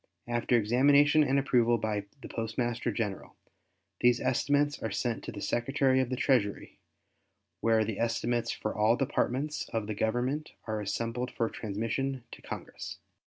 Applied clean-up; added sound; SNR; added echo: none; none; none; none.